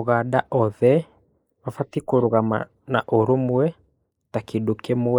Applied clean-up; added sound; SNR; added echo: neural mask model Resemble Enhance denoiser.